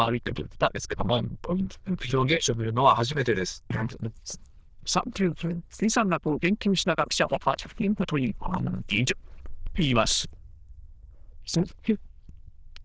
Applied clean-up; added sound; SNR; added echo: neural diffusion model UNIVERSE++.